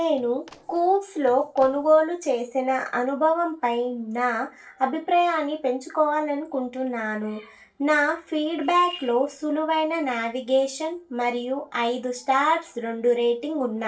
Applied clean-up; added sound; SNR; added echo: neural separator model SepFormer DNS4.